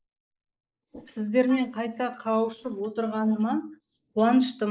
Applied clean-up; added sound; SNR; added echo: neural mask model Resemble Enhance denoiser.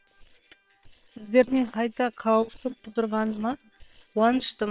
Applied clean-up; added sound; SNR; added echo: neural separator model SepFormer WHAM!.